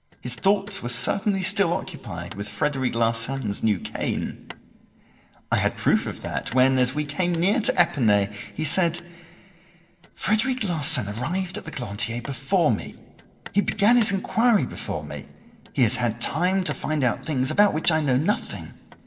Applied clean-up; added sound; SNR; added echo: neural separator model SepFormer DNS4.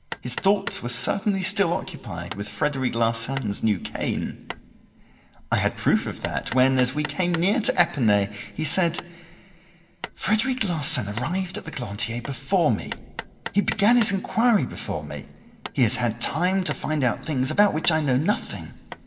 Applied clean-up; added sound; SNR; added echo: none; Hammer; 17 dB; reverberation time 1.5 s.